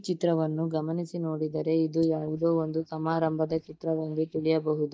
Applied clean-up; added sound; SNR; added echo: neural mask model DeepFilterNet 3.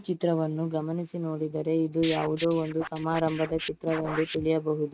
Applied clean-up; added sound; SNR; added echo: neural mask model RNNoise.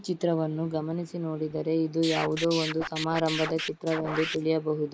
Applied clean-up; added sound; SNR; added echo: neural mask model Resemble Enhance denoiser.